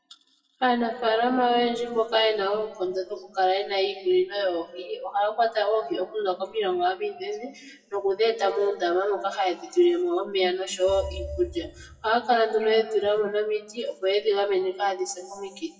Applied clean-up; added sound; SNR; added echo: classical method WPE with log-MMSE.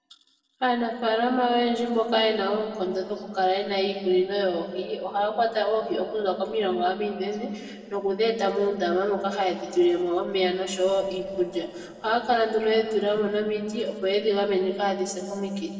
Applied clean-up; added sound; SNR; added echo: neural separator model SepFormer DNS4.